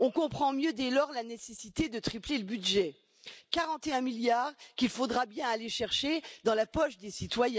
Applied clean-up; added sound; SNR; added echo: none; none; none; none.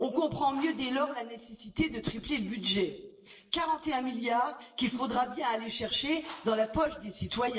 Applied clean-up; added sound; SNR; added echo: neural separator model SepFormer DNS4.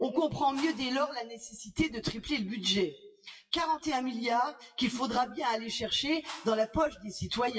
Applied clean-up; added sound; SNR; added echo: classical method WPE with log-MMSE.